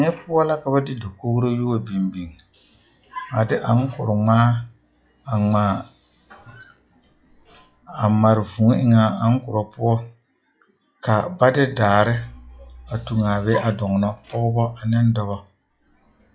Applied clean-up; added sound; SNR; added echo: classical method log-MMSE.